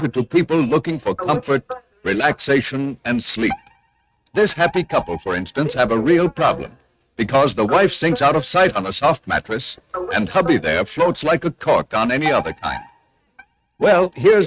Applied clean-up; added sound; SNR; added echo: neural mask model RNNoise.